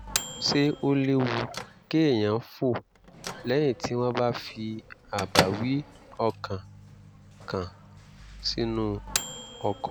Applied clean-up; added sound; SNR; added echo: none; Microwave oven / Bell; 8 dB; none.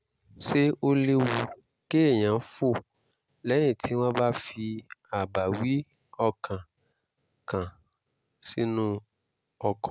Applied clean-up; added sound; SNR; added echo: none; none; none; none.